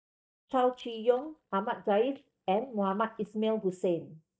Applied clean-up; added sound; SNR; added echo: neural mask model DeepFilterNet 3.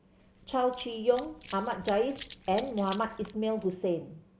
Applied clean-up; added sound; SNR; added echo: none; Run; 14 dB; none.